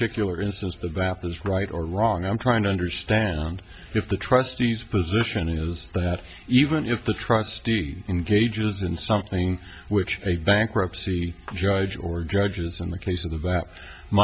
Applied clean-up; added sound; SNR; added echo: none; Clapping; 20 dB; none.